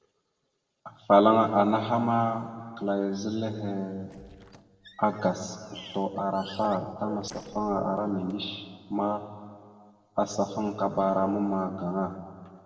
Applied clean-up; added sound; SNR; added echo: neural separator model SepFormer DNS4.